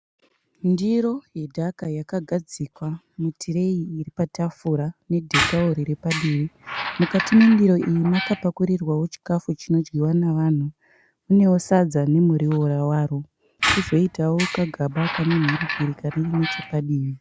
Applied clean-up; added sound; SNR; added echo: none; Squeak; 7 dB; none.